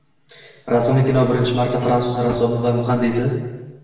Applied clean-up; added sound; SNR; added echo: none; Drawer open or close; 17 dB; reverberation time 1.1 s.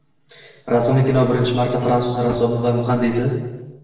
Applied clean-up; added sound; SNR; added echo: neural separator model SepFormer DNS4.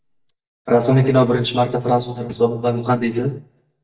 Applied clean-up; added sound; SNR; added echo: neural mask model DeepFilterNet 3.